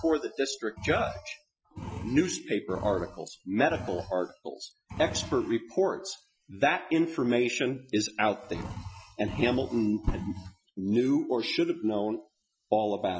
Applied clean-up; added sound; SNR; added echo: classical method Wiener filter.